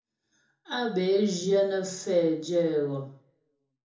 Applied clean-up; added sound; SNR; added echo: none; none; none; reverberation time 0.7 s.